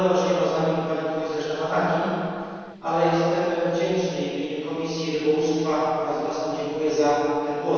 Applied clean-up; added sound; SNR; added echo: neural separator model SepFormer DNS4.